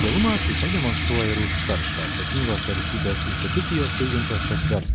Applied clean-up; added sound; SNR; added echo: none; Sink (filling or washing) / Water tap, faucet; -4 dB; none.